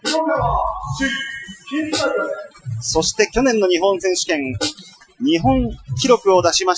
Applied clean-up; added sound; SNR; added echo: classical method Wiener filter.